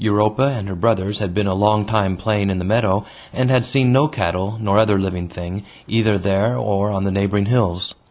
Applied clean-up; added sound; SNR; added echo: none; none; none; none.